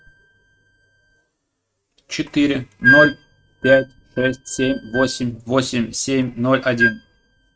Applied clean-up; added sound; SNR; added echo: neural mask model RNNoise.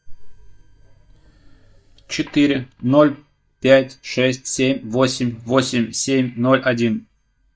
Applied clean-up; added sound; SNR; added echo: neural mask model DeepFilterNet 3.